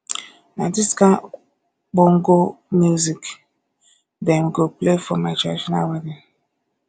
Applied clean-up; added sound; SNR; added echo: none; none; none; none.